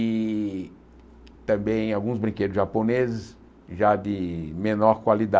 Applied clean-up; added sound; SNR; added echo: none; none; none; none.